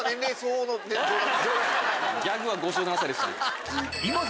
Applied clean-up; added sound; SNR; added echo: none; none; none; none.